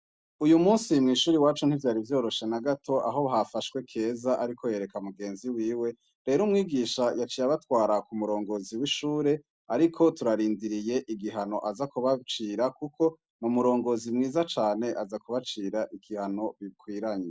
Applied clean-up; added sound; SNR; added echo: none; none; none; none.